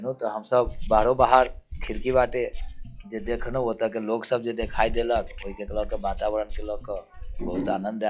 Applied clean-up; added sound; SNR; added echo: classical method log-MMSE.